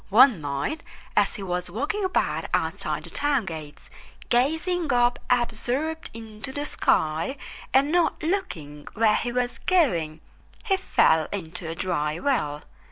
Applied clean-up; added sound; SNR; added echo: none; none; none; none.